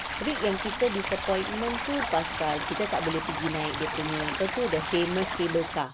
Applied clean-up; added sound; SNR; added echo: none; Stream; 3 dB; none.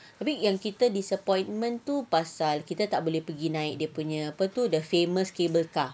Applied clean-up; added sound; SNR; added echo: none; none; none; none.